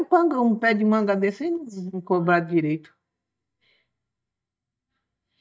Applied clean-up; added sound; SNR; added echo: neural mask model DeepFilterNet 3.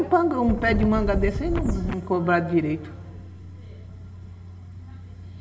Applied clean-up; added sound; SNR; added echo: none; Wind; 1 dB; reverberation time 1.6 s.